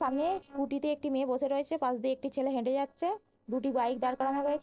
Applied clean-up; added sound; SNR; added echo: neural separator model SepFormer DNS4.